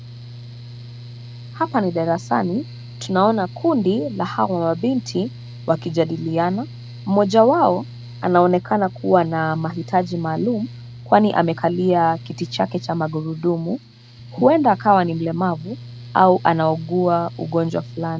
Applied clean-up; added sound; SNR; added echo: none; Mechanical fan; 16 dB; none.